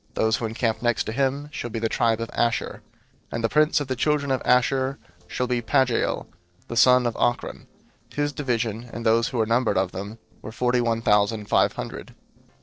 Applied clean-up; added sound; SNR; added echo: neural separator model SepFormer DNS4.